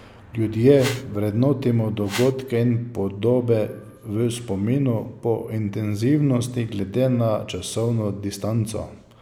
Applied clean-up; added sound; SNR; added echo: none; Whoosh, swoosh, swish; 13 dB; none.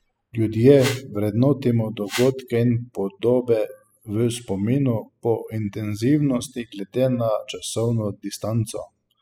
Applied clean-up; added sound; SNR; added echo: classical method spectral subtraction.